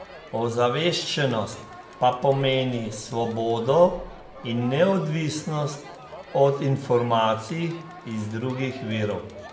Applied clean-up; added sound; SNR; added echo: none; Crowd; 18 dB; reverberation time 0.6 s.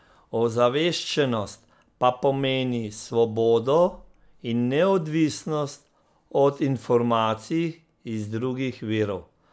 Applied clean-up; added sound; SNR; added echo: none; none; none; none.